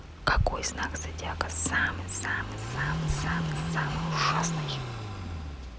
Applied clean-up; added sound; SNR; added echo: none; Car passing by / Idling; 2 dB; none.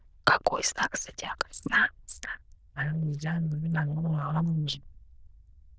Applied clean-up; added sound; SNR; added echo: neural diffusion model UNIVERSE++.